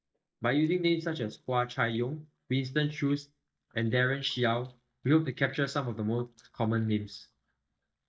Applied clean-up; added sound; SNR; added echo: neural mask model DeepFilterNet 3.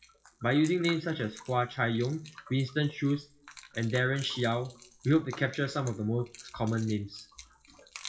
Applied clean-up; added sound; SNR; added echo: classical method WPE with log-MMSE.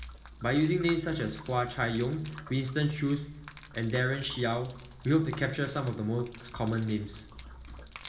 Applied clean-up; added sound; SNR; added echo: none; Gurgling / Liquid; 17 dB; reverberation time 1.1 s.